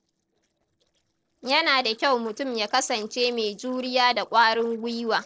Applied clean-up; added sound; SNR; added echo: neural separator model SepFormer DNS4.